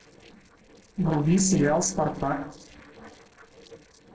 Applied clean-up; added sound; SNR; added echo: neural separator model SepFormer DNS4.